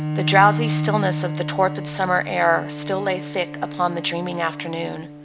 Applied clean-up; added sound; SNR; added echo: none; Bowed string instrument; 5 dB; none.